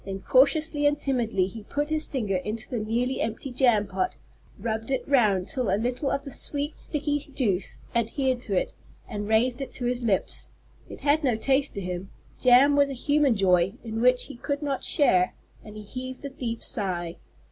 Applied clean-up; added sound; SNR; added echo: none; none; none; none.